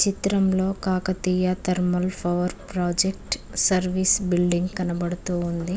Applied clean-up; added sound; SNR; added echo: none; none; none; none.